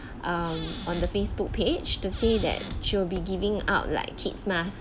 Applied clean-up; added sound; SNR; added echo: none; Squeak / Cupboard open or close; 11 dB; none.